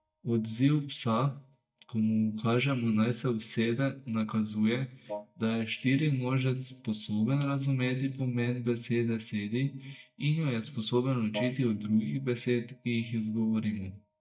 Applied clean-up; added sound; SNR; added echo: neural mask model DeepFilterNet 3.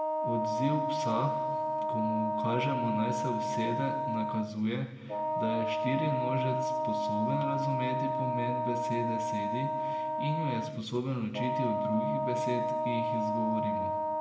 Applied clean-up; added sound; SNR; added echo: none; Wind instrument, woodwind instrument; -2 dB; reverberation time 1.6 s.